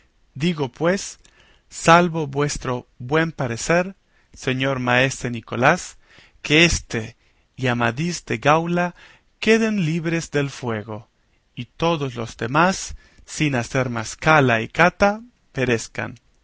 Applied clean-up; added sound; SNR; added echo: none; none; none; none.